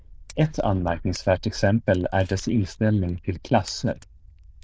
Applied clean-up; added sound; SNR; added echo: neural diffusion model UNIVERSE++.